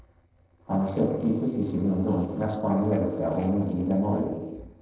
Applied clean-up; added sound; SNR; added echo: neural separator model SepFormer DNS4.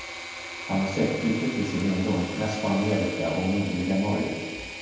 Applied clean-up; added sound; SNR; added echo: none; Engine / Mechanisms; 10 dB; reverberation time 1.1 s.